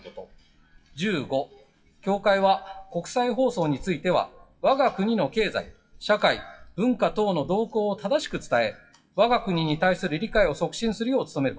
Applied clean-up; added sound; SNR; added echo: classical method WPE with log-MMSE.